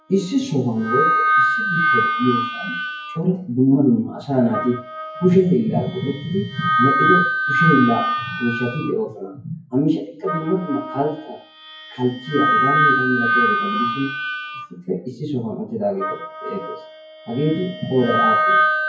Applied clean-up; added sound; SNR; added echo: classical method WPE with log-MMSE.